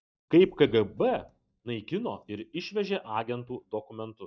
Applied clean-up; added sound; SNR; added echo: neural mask model DeepFilterNet 3.